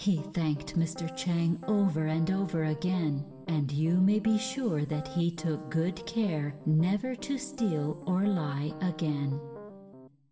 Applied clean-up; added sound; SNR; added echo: none; Piano; 15 dB; reverberation time 2.1 s.